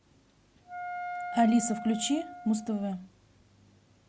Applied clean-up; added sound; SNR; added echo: none; Wind instrument, woodwind instrument; 9 dB; none.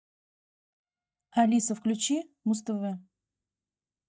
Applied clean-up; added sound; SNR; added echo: neural mask model DeepFilterNet 3.